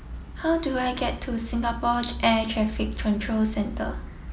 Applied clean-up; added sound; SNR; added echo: none; none; none; none.